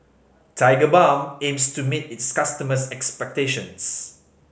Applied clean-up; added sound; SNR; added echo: none; none; none; none.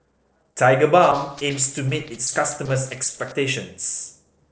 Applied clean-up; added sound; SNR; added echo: neural separator model SepFormer DNS4.